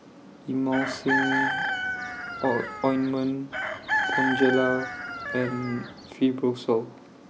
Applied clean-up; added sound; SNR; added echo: none; Chicken, rooster; 2 dB; none.